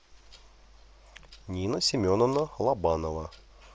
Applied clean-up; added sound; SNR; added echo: none; none; none; none.